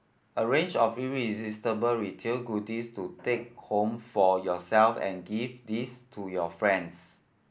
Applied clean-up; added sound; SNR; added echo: none; none; none; none.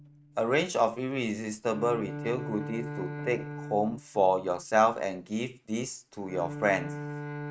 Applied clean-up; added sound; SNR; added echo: neural mask model RNNoise.